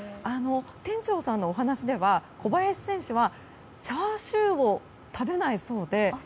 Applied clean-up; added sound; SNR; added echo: none; none; none; none.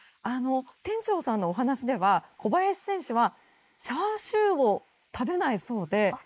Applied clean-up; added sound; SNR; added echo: neural mask model Resemble Enhance denoiser.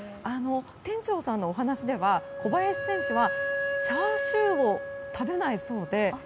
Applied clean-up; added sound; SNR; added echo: none; Wind instrument, woodwind instrument; 5 dB; none.